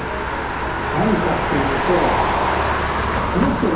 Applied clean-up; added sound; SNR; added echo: none; Motor vehicle (road); -3 dB; reverberation time 0.7 s.